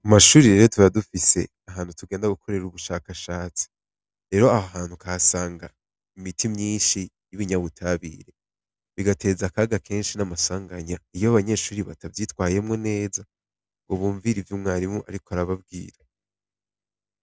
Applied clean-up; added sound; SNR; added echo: none; none; none; none.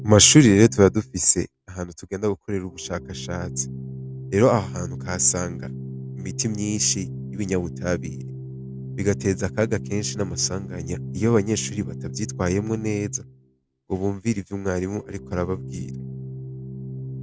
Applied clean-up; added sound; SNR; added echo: none; Organ; 11 dB; none.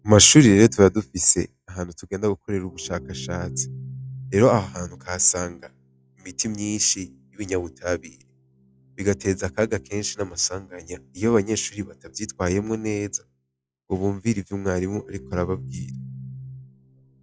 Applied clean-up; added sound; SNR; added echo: classical method log-MMSE.